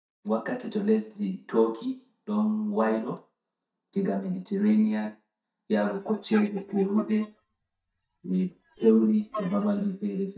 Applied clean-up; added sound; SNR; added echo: neural mask model DeepFilterNet 3.